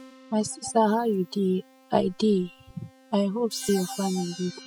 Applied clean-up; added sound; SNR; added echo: classical method spectral subtraction.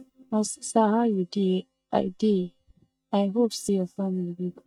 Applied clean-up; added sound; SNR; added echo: neural mask model DeepFilterNet 3.